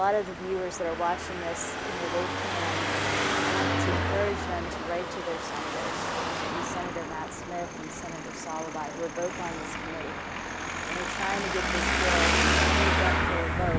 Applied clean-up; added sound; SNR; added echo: none; Traffic noise, roadway noise; -5 dB; none.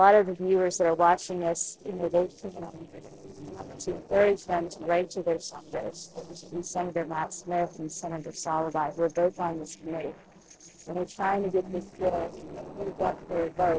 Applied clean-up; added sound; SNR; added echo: neural separator model SepFormer DNS4.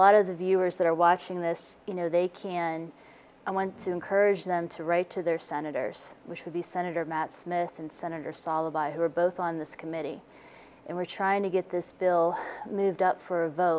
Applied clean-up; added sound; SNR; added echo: none; none; none; none.